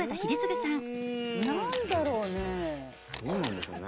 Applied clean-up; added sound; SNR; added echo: none; Camera + Cough; 13 dB; none.